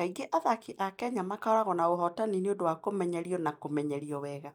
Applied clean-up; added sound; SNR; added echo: neural mask model DeepFilterNet 3.